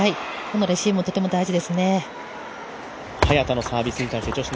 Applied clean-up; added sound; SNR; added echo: none; none; none; none.